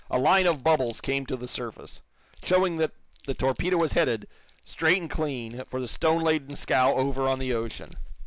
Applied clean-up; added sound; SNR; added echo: none; Chewing, mastication; 12 dB; none.